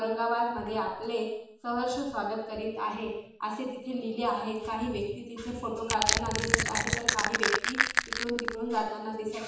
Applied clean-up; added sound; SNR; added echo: none; Crushing; -3 dB; reverberation time 0.7 s.